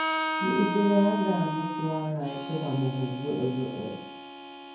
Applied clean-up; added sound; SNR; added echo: none; Harmonica; 5 dB; reverberation time 0.9 s.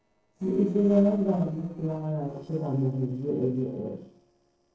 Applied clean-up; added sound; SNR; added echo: neural separator model SepFormer DNS4.